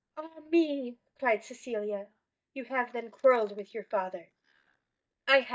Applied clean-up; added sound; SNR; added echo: neural mask model DeepFilterNet 3.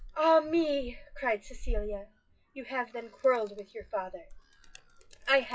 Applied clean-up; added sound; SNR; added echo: classical method WPE with log-MMSE.